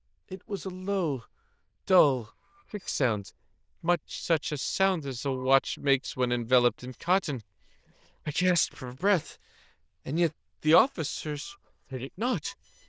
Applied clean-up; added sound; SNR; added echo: neural diffusion model UNIVERSE++.